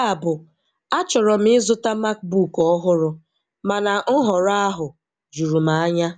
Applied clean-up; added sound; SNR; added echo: none; none; none; none.